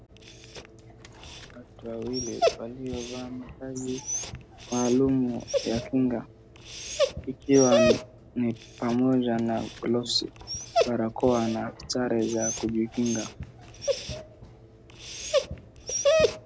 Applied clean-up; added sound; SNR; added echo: none; Dog; 2 dB; none.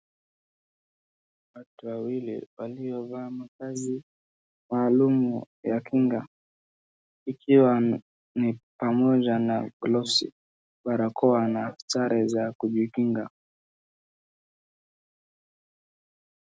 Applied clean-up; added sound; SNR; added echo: none; none; none; none.